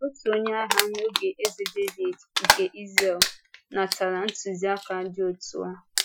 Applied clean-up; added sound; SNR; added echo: classical method Wiener filter.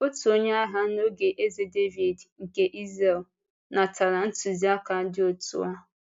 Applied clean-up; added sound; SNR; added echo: none; none; none; none.